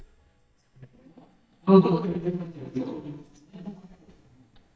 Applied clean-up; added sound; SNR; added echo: neural mask model DeepFilterNet 3.